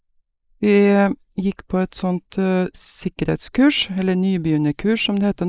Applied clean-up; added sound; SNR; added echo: neural mask model Resemble Enhance denoiser.